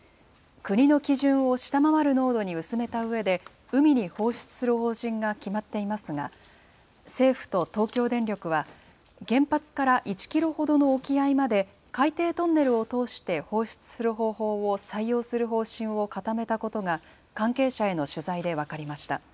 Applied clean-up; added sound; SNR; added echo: none; none; none; none.